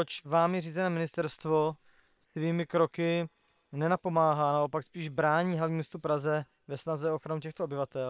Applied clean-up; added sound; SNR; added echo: neural separator model SepFormer WHAM!.